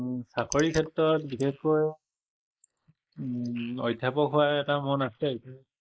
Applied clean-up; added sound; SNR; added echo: neural mask model Resemble Enhance denoiser.